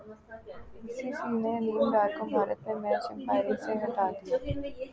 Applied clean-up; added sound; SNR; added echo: none; none; none; none.